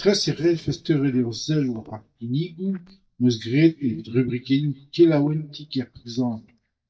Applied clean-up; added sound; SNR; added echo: neural mask model DeepFilterNet 3.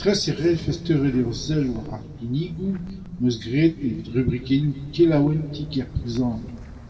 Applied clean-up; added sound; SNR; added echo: none; Wind; 17 dB; reverberation time 1.5 s.